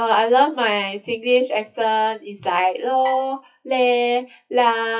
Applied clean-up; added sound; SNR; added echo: classical method WPE with log-MMSE.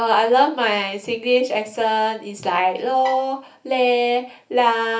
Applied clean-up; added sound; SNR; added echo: none; Bowed string instrument; 17 dB; reverberation time 0.3 s.